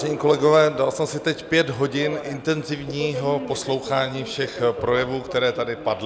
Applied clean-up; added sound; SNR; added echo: none; Subway, metro, underground; 13 dB; none.